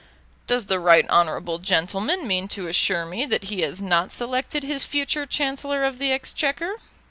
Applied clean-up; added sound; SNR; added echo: none; none; none; none.